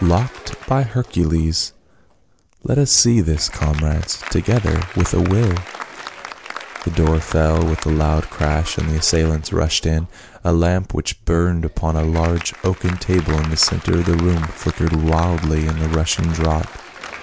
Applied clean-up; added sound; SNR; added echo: none; Applause; 16 dB; none.